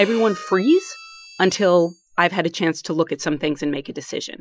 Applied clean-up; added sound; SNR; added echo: classical method Wiener filter.